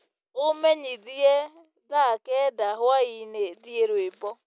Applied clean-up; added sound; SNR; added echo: none; none; none; none.